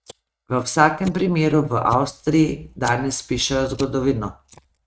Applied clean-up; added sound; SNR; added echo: neural mask model RNNoise.